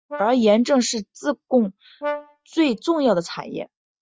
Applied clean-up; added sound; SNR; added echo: neural mask model DeepFilterNet 3.